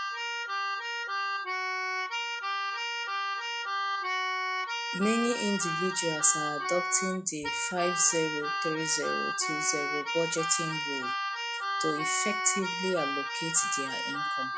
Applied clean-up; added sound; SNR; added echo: classical method log-MMSE.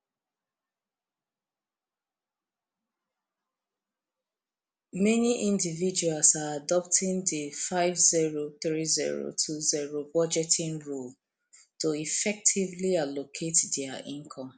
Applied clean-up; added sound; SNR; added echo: none; none; none; none.